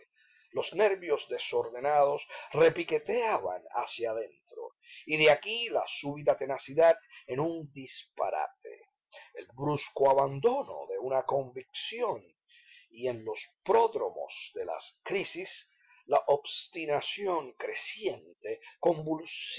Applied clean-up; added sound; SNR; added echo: none; none; none; none.